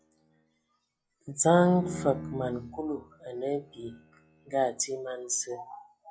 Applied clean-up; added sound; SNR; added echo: classical method log-MMSE.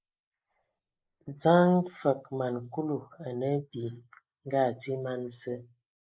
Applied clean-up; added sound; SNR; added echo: neural mask model Resemble Enhance denoiser.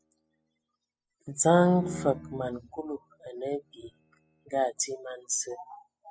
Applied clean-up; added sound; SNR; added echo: classical method spectral subtraction.